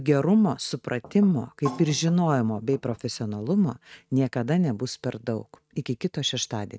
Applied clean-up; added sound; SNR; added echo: neural mask model RNNoise.